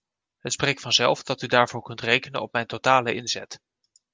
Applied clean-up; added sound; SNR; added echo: none; none; none; none.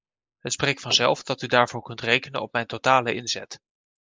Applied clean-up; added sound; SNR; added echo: neural mask model Resemble Enhance denoiser.